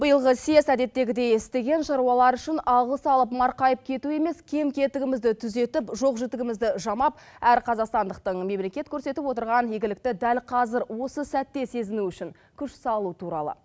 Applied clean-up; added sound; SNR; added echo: none; none; none; none.